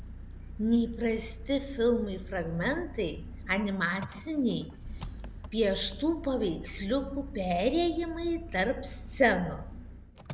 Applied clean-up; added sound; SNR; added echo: none; Engine; 11 dB; none.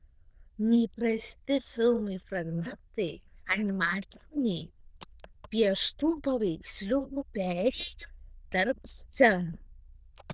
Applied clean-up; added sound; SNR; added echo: neural diffusion model UNIVERSE++.